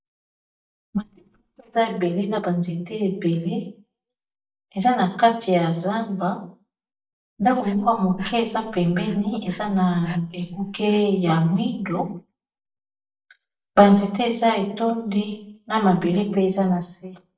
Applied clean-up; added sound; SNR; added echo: neural mask model DeepFilterNet 3.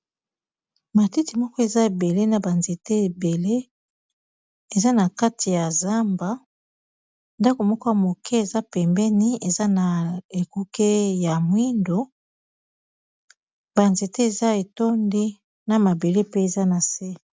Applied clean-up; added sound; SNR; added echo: none; none; none; none.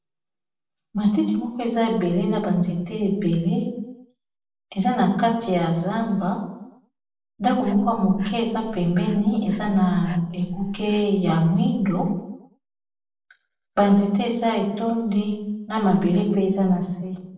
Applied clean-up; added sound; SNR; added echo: neural separator model SepFormer DNS4.